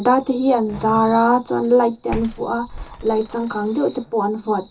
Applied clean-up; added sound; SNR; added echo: none; Slam; 18 dB; reverberation time 0.2 s.